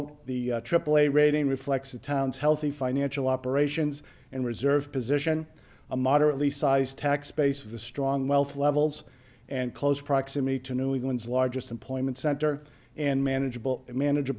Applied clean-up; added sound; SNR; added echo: none; none; none; none.